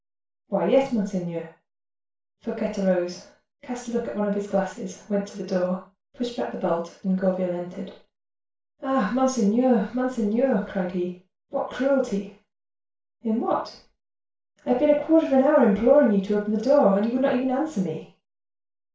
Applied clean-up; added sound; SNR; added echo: none; none; none; reverberation time 0.3 s.